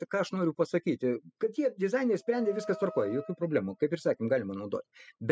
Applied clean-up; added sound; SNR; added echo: classical method spectral subtraction.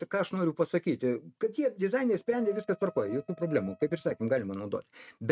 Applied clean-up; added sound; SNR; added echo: neural mask model RNNoise.